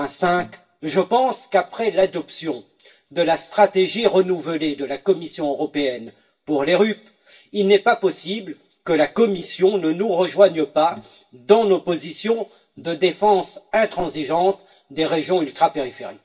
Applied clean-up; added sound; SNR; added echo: none; none; none; reverberation time 0.2 s.